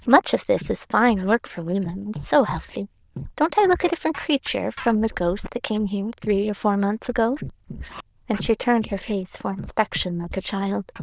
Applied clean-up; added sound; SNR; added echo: neural diffusion model UNIVERSE++.